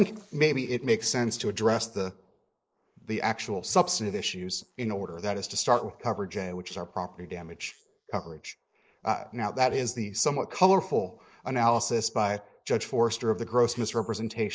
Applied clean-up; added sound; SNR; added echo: neural mask model Resemble Enhance denoiser.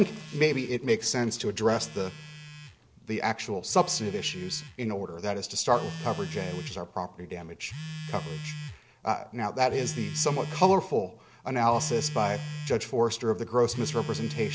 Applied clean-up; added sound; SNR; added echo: none; Telephone; 11 dB; none.